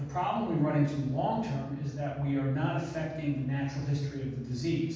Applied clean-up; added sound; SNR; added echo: none; none; none; reverberation time 1.2 s.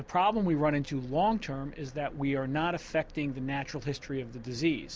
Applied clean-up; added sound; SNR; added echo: none; none; none; none.